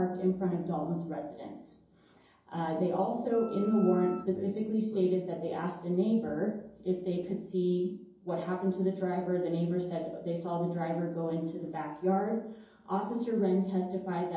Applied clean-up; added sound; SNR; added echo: none; Wind instrument, woodwind instrument; 16 dB; reverberation time 2.8 s.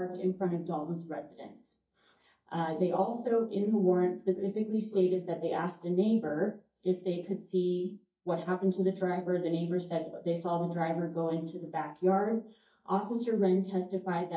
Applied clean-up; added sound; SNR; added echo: neural mask model DeepFilterNet 3.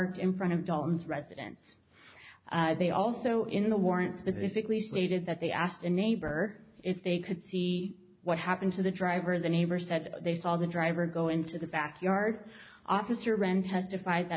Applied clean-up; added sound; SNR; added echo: none; none; none; none.